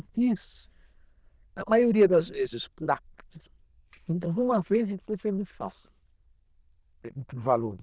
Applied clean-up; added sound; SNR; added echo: neural diffusion model UNIVERSE++.